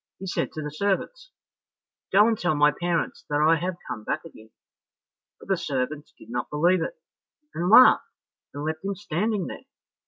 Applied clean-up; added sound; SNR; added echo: none; none; none; none.